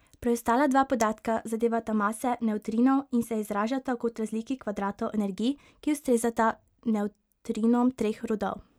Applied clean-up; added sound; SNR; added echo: none; none; none; none.